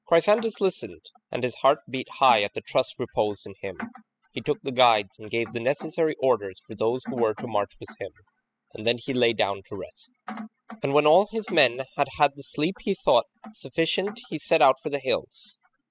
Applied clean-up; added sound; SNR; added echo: classical method spectral subtraction.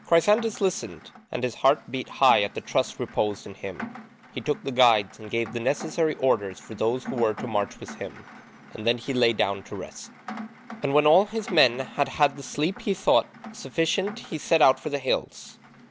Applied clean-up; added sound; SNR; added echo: none; Rain; 17 dB; none.